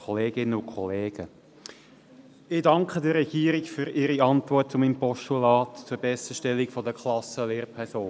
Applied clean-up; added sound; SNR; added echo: none; none; none; none.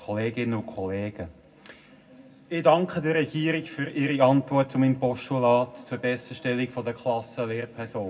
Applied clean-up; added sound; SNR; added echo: none; none; none; reverberation time 0.3 s.